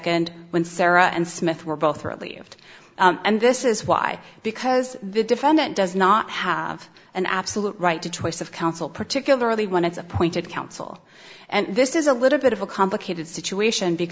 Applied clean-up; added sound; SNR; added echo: none; none; none; none.